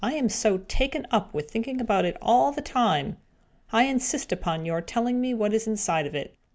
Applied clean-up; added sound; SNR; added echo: none; none; none; none.